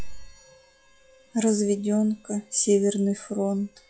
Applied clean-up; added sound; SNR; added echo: classical method log-MMSE.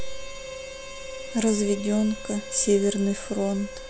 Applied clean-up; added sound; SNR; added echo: none; Harmonica; 13 dB; none.